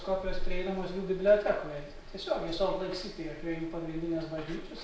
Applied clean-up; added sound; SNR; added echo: none; none; none; none.